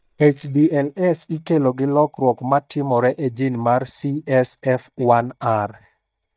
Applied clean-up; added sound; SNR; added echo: neural mask model DeepFilterNet 3.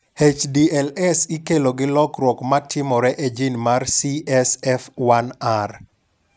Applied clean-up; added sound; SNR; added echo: none; none; none; none.